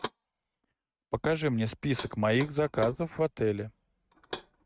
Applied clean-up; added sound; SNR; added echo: neural mask model RNNoise.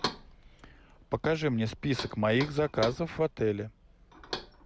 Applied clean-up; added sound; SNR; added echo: none; Knock; 11 dB; none.